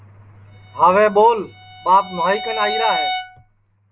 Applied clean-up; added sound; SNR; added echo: none; Bowed string instrument; 9 dB; none.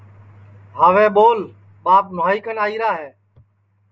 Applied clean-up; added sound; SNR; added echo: none; none; none; none.